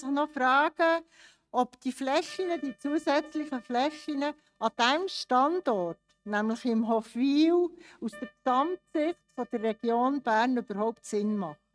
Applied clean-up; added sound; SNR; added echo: neural mask model RNNoise.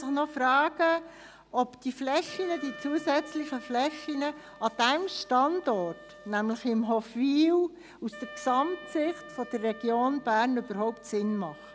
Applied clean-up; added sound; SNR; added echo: none; Wind instrument, woodwind instrument; 19 dB; none.